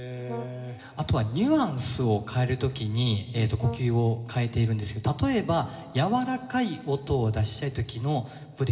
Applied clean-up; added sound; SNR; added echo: none; Brass instrument; 16 dB; reverberation time 1.3 s.